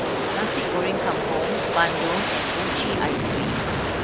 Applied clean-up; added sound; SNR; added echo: none; Aircraft; -5 dB; none.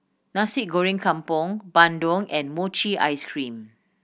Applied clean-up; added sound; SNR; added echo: none; none; none; none.